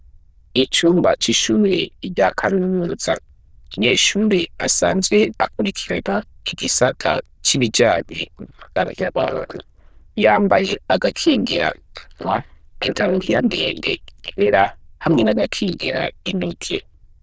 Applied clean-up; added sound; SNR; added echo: neural diffusion model UNIVERSE++.